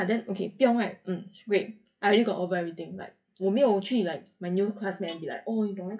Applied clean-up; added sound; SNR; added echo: classical method WPE with log-MMSE.